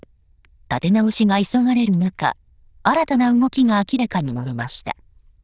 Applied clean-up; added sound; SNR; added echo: neural diffusion model UNIVERSE++.